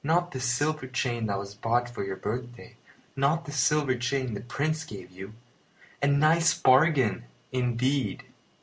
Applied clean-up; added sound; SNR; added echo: none; none; none; none.